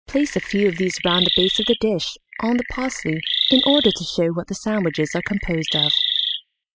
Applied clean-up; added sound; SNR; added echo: classical method spectral subtraction.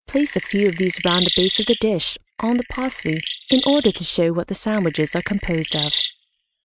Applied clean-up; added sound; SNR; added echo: neural mask model RNNoise.